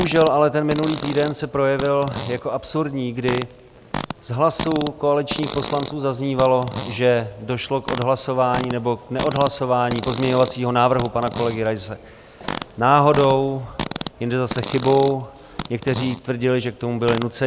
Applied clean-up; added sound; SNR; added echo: none; Fart; 11 dB; none.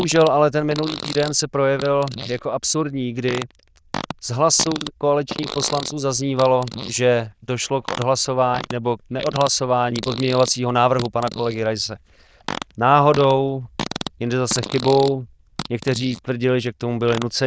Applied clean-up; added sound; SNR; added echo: neural diffusion model UNIVERSE++.